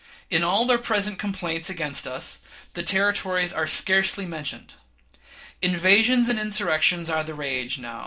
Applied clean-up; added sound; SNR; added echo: none; none; none; reverberation time 0.2 s.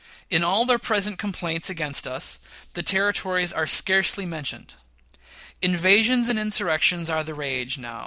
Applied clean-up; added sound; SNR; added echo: none; none; none; none.